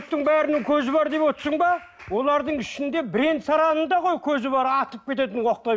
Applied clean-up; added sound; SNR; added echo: none; none; none; none.